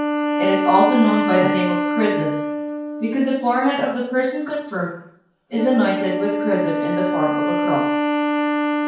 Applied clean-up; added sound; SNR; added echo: none; Wind instrument, woodwind instrument; 1 dB; reverberation time 0.5 s.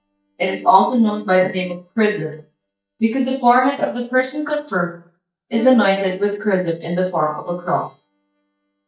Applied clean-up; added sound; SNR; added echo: neural mask model DeepFilterNet 3.